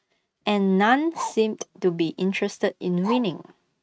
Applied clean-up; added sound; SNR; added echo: neural mask model RNNoise.